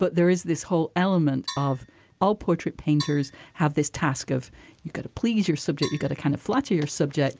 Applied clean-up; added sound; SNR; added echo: none; Percussion; 18 dB; none.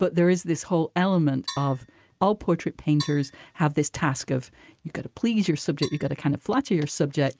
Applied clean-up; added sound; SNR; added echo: neural mask model RNNoise.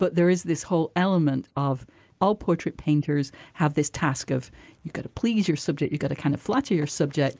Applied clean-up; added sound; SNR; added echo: neural mask model Resemble Enhance denoiser.